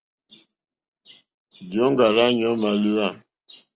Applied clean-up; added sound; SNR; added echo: none; none; none; none.